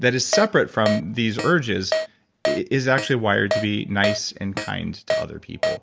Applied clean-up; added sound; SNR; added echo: none; Keyboard (musical); 5 dB; none.